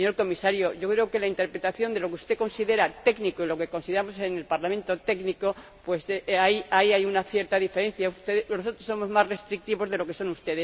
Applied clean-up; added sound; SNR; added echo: none; none; none; none.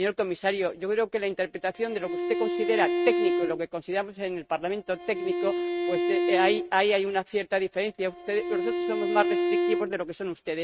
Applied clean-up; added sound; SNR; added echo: neural mask model RNNoise.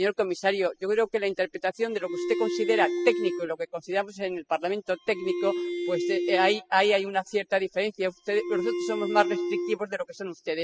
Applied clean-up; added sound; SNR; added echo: classical method spectral subtraction.